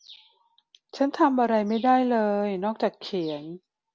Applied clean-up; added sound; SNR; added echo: none; none; none; none.